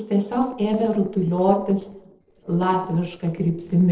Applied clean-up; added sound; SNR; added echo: neural separator model SepFormer DNS4.